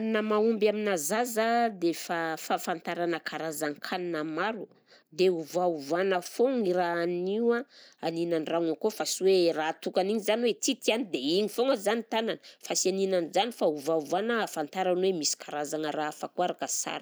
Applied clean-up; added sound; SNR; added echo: none; none; none; none.